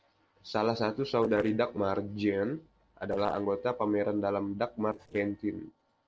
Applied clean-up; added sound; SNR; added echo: neural separator model SepFormer DNS4.